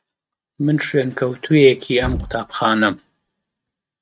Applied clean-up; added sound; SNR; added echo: neural mask model RNNoise.